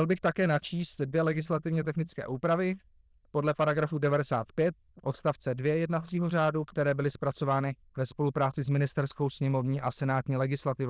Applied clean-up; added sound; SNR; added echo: neural diffusion model UNIVERSE++.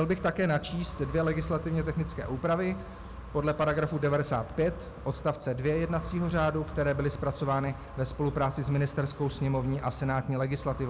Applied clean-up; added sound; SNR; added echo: none; Wind; 12 dB; none.